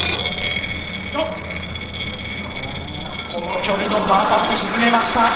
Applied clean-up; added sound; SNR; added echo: neural separator model SepFormer DNS4.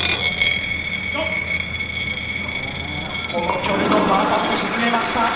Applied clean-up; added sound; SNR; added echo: none; Coin (dropping); 3 dB; reverberation time 1.1 s.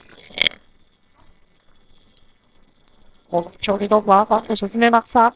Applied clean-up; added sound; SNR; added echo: neural separator model SepFormer WHAMR!.